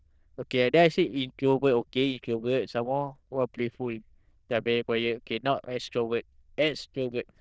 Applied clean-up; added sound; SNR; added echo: neural diffusion model UNIVERSE++.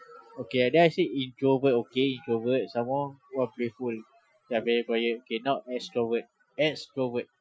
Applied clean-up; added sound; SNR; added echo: classical method Wiener filter.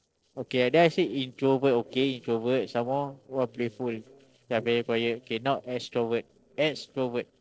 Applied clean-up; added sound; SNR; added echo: neural separator model SepFormer DNS4.